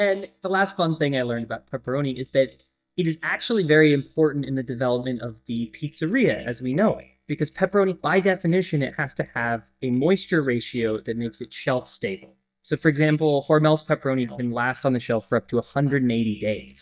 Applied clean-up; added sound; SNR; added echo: neural mask model DeepFilterNet 3.